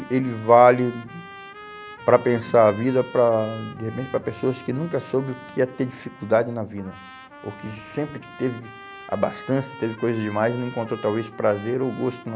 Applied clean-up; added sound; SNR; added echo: none; Trumpet; 18 dB; none.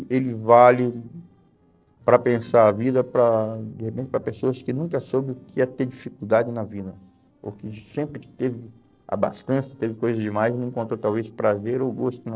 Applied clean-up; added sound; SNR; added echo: neural separator model SepFormer DNS4.